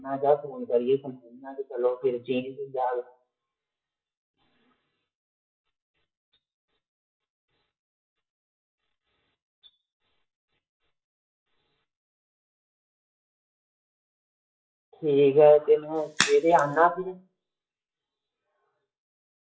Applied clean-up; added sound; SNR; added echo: classical method WPE with log-MMSE.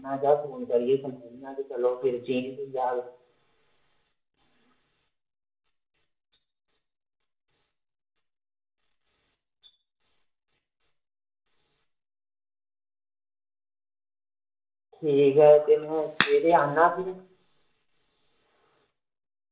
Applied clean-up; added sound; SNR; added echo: none; Crack; 1 dB; reverberation time 0.4 s.